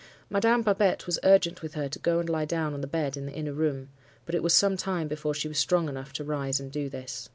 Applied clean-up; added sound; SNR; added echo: none; none; none; none.